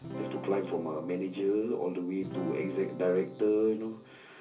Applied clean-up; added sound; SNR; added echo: none; Acoustic guitar / Strum; 12 dB; reverberation time 0.5 s.